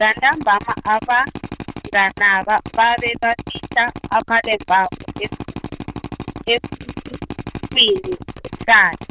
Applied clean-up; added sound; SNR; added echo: neural diffusion model UNIVERSE++.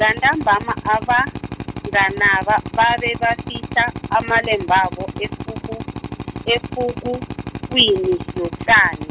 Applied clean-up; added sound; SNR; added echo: none; Drill; 10 dB; none.